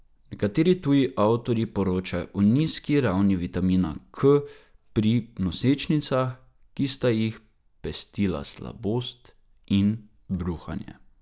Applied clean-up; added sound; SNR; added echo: none; none; none; none.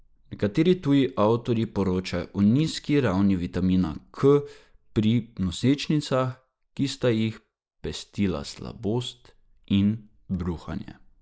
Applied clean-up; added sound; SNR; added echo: neural mask model Resemble Enhance denoiser.